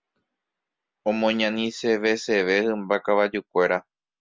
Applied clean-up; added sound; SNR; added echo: none; none; none; none.